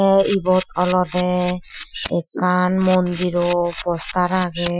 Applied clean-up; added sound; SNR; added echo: classical method Wiener filter.